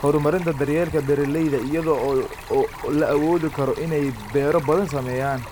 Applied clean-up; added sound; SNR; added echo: none; Stream; 17 dB; none.